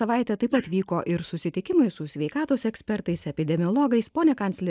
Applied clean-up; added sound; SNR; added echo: neural mask model Resemble Enhance denoiser.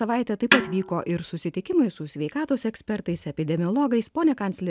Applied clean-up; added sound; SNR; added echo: none; Snare drum; 4 dB; none.